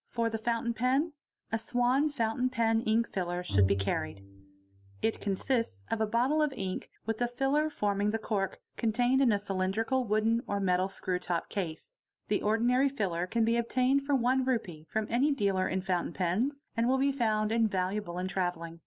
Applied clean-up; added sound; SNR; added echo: none; Bowed string instrument; 6 dB; none.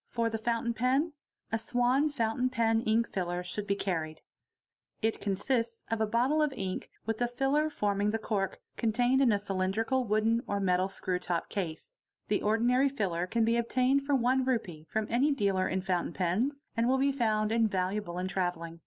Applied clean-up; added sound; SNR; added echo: none; none; none; none.